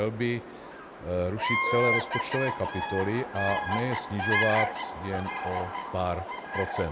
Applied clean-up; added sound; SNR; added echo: none; Bird vocalization, bird call, bird song; 1 dB; none.